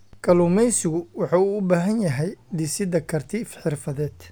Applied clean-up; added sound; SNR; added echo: none; none; none; none.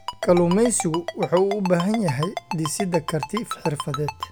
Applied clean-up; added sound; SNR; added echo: none; Ringtone; 9 dB; none.